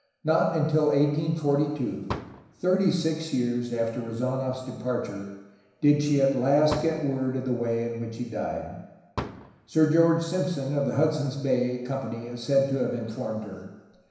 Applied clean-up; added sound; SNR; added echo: none; Fireworks; 12 dB; reverberation time 1.0 s.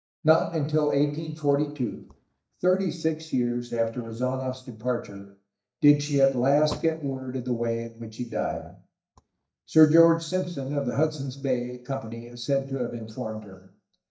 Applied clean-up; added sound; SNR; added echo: neural mask model DeepFilterNet 3.